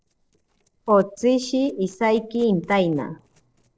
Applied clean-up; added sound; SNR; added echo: neural separator model SepFormer DNS4.